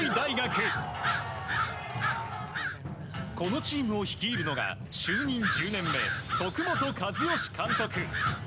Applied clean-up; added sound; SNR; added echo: none; Bird vocalization, bird call, bird song; 3 dB; none.